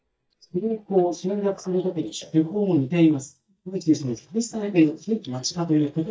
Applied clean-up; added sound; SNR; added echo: neural mask model DeepFilterNet 3.